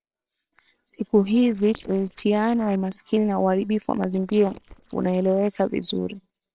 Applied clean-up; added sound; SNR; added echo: neural separator model SepFormer WHAMR!.